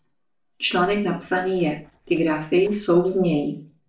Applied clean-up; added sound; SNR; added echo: neural separator model SepFormer DNS4.